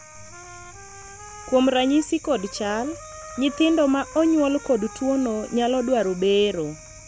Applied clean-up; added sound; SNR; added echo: none; Trumpet; 20 dB; none.